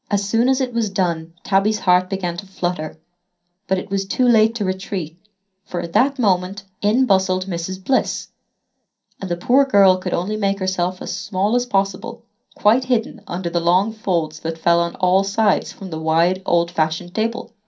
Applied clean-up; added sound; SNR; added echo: none; none; none; reverberation time 0.3 s.